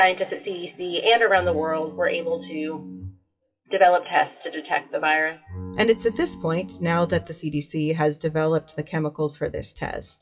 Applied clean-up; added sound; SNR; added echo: classical method WPE with log-MMSE.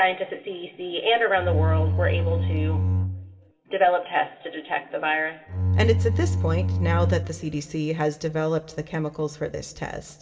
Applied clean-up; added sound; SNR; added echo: none; Bowed string instrument; -3 dB; reverberation time 2.8 s.